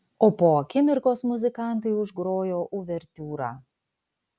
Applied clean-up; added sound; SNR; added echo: none; none; none; none.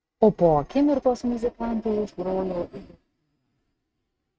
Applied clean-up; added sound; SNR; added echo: neural mask model RNNoise.